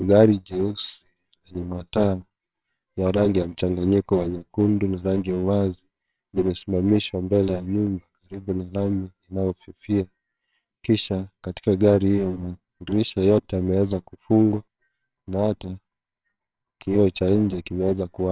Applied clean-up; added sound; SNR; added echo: neural separator model SepFormer WHAMR!.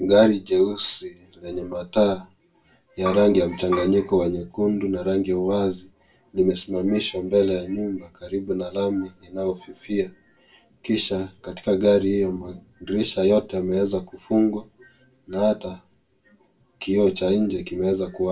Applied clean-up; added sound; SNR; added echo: none; Bowed string instrument; 9 dB; reverberation time 0.2 s.